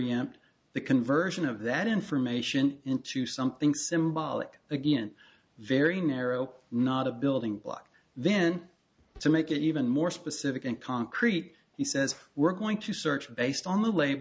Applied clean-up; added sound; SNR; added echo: none; none; none; none.